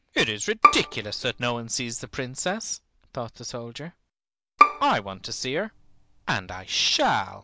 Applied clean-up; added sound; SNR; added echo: none; Bowed string instrument; -2 dB; none.